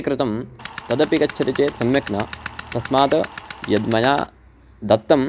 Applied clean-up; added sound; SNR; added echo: none; Tools; 14 dB; none.